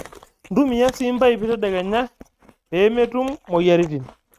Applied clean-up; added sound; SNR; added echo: neural mask model RNNoise.